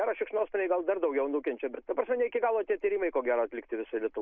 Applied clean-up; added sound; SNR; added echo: none; none; none; none.